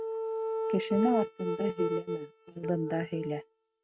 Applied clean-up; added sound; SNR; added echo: neural mask model RNNoise.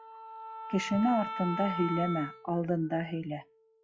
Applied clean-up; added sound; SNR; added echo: classical method log-MMSE.